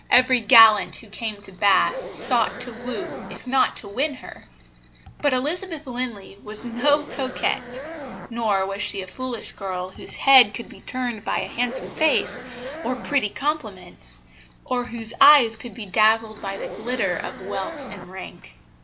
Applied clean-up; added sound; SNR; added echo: none; Zipper (clothing); 14 dB; none.